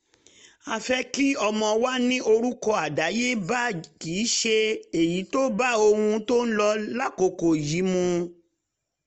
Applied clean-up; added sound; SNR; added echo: none; none; none; none.